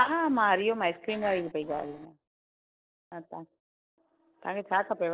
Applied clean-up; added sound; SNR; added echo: neural separator model SepFormer DNS4.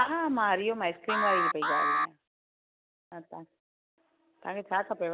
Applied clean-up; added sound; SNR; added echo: none; Alarm; -3 dB; none.